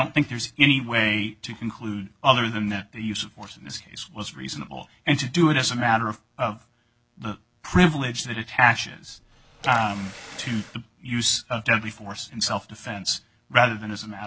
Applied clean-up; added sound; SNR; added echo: none; Water tap, faucet / Water; 16 dB; none.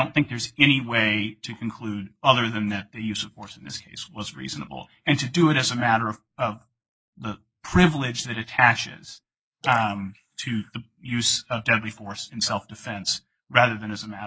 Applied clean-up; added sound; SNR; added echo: neural mask model Resemble Enhance denoiser.